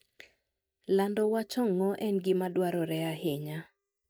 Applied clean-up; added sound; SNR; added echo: neural mask model DeepFilterNet 3.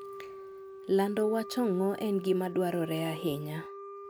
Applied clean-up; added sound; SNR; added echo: none; Wind instrument, woodwind instrument; 13 dB; none.